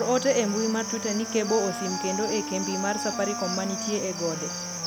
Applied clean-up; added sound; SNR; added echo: none; Wind instrument, woodwind instrument + Cricket; 4 dB; none.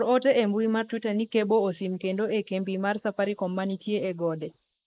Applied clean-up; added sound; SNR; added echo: neural mask model Resemble Enhance denoiser.